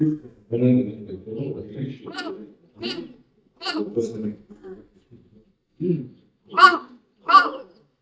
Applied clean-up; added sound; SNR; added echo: neural mask model DeepFilterNet 3.